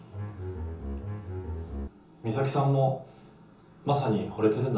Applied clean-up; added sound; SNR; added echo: none; Bowed string instrument; 6 dB; reverberation time 0.6 s.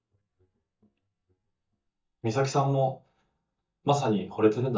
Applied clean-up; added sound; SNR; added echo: neural mask model DeepFilterNet 3.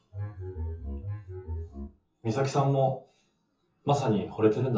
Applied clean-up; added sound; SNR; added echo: classical method WPE with log-MMSE.